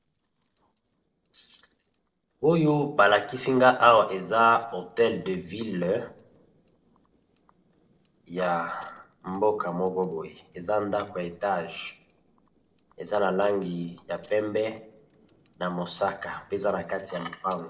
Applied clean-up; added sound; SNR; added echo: neural separator model SepFormer DNS4.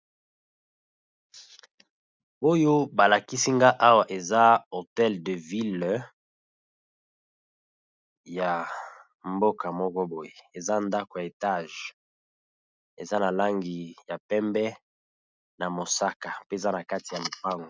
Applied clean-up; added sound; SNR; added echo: none; none; none; none.